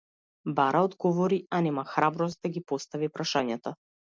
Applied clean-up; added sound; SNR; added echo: none; none; none; none.